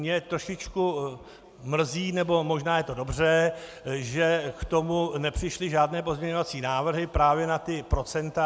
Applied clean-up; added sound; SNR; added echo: none; none; none; none.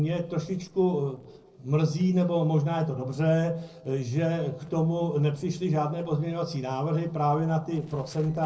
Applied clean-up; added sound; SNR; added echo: neural separator model SepFormer DNS4.